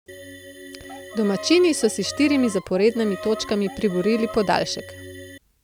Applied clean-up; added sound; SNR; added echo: none; Organ + Bowed string instrument; 14 dB; none.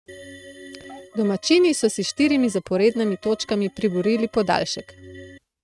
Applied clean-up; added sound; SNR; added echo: neural mask model RNNoise.